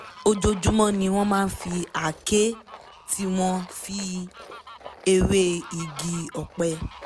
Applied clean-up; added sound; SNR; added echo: none; Fowl + Tools; 19 dB; none.